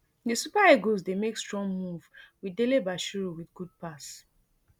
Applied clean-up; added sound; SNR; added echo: none; none; none; none.